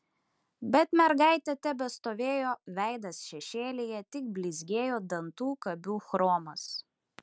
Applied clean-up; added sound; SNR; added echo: none; none; none; none.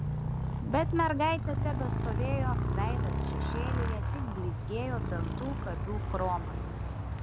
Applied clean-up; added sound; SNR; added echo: none; Motorcycle; -4 dB; none.